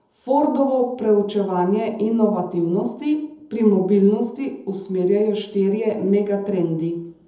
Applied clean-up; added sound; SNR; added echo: none; none; none; reverberation time 0.7 s.